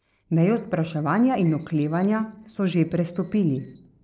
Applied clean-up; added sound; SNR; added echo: neural separator model SepFormer DNS4.